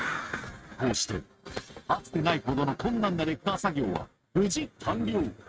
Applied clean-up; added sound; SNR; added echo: neural mask model RNNoise.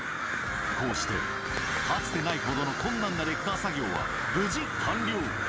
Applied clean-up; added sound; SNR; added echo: none; Crow; 0 dB; none.